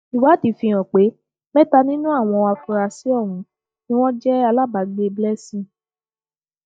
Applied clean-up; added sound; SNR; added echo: neural mask model DeepFilterNet 3.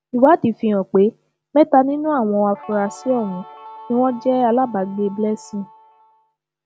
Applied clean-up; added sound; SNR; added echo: none; Guitar; 20 dB; none.